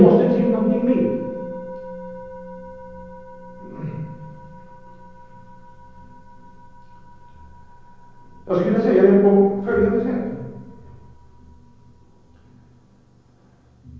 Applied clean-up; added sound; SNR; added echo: none; Musical instrument; 12 dB; reverberation time 1.3 s.